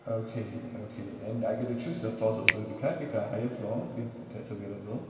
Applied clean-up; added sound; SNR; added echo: none; Finger snapping; 3 dB; reverberation time 2.6 s.